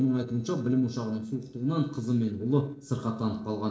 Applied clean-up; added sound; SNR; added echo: neural separator model SepFormer DNS4.